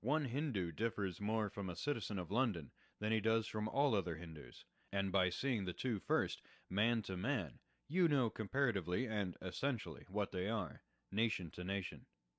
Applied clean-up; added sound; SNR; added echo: none; none; none; none.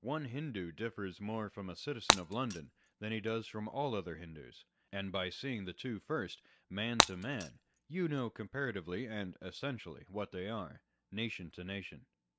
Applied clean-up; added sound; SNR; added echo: none; Shatter; -4 dB; none.